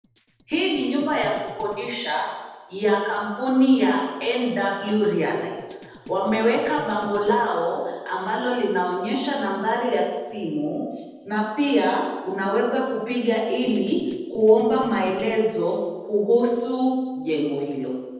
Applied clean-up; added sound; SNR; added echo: neural separator model SepFormer DNS4.